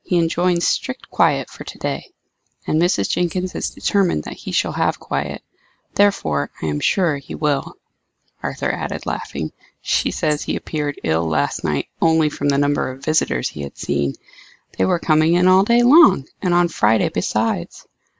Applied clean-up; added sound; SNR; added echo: none; Wild animals; 18 dB; none.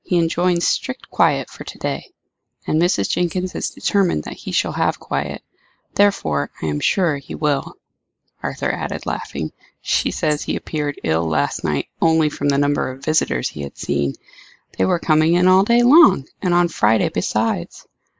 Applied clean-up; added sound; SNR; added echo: neural mask model Resemble Enhance denoiser.